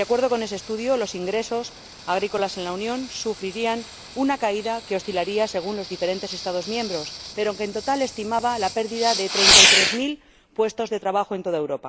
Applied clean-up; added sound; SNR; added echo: none; Fireworks; 1 dB; none.